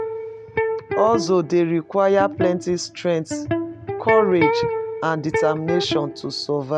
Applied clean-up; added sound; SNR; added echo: none; Electric guitar; 4 dB; none.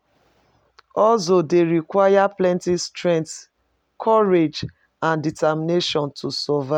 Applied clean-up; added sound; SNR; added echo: none; none; none; none.